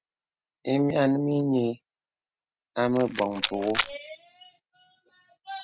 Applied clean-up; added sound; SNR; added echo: none; Rattle; 4 dB; none.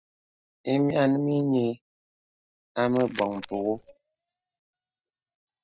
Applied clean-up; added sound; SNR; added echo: neural mask model DeepFilterNet 3.